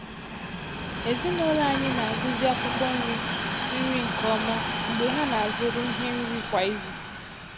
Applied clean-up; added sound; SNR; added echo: none; Train; 1 dB; none.